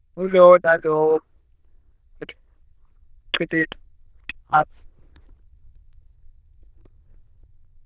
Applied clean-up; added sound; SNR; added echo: neural diffusion model UNIVERSE++.